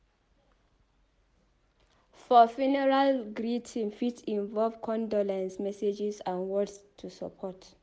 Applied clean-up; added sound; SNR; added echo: none; none; none; none.